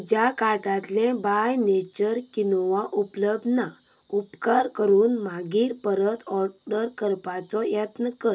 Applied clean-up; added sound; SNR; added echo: none; none; none; none.